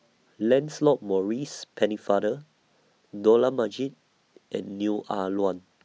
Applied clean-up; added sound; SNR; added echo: none; none; none; none.